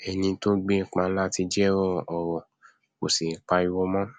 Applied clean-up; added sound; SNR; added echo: none; none; none; none.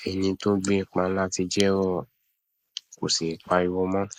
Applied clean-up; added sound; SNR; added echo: neural mask model Resemble Enhance denoiser.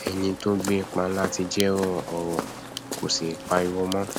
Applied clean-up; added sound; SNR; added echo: none; Walk, footsteps; 8 dB; none.